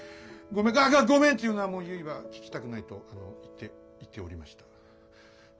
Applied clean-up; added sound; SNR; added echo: none; none; none; none.